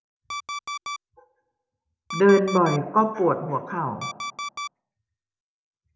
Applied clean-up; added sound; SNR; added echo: none; Alarm; 10 dB; reverberation time 0.6 s.